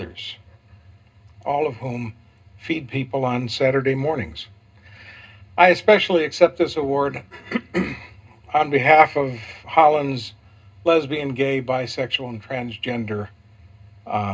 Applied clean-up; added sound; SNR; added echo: none; none; none; reverberation time 0.2 s.